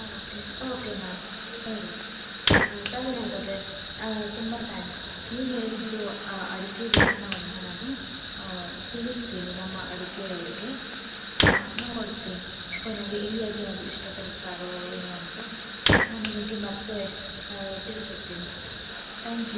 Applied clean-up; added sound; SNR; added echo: none; Fire; -5 dB; reverberation time 1.3 s.